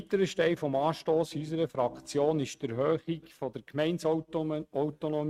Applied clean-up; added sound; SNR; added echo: neural mask model RNNoise.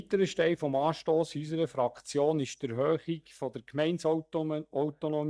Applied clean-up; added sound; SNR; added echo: neural mask model DeepFilterNet 3.